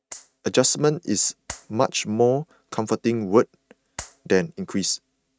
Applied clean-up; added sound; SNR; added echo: neural mask model RNNoise.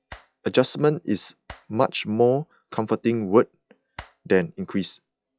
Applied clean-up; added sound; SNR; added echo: classical method log-MMSE.